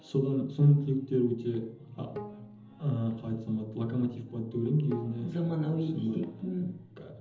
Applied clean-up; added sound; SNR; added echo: none; Bowed string instrument; 19 dB; reverberation time 1.2 s.